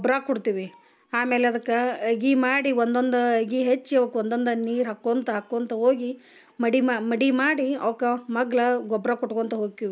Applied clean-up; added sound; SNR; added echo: none; none; none; none.